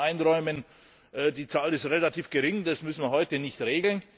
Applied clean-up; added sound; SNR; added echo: none; none; none; none.